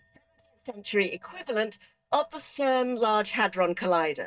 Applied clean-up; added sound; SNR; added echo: neural mask model DeepFilterNet 3.